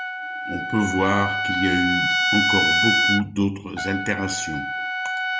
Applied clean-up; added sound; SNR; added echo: none; Trumpet; -2 dB; none.